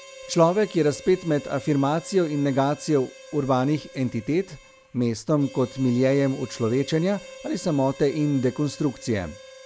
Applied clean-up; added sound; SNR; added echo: none; Harmonica; 20 dB; none.